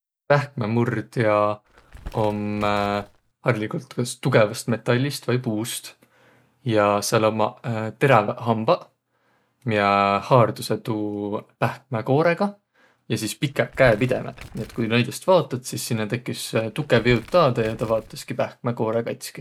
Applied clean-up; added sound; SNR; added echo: none; Crumpling, crinkling; 19 dB; none.